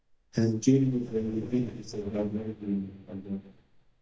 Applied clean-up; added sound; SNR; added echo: neural mask model DeepFilterNet 3.